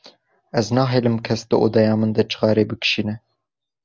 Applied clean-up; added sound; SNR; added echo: none; none; none; none.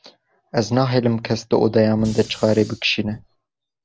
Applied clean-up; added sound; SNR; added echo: none; Fire; 19 dB; none.